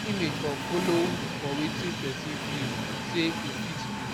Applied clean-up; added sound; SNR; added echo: none; Train; 0 dB; none.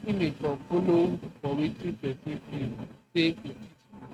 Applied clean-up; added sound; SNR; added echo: neural mask model RNNoise.